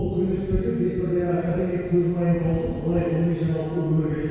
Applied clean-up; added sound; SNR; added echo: none; Thunder; 11 dB; reverberation time 2.0 s.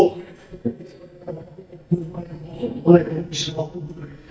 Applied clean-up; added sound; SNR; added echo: neural mask model DeepFilterNet 3.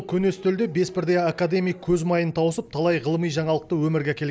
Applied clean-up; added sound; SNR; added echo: none; none; none; none.